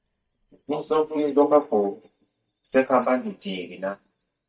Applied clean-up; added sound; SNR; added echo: neural mask model DeepFilterNet 3.